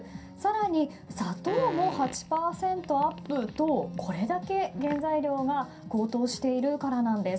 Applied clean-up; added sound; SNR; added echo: none; Fart; 14 dB; reverberation time 0.3 s.